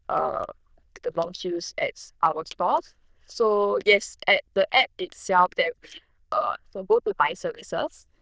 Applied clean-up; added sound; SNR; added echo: neural diffusion model UNIVERSE++.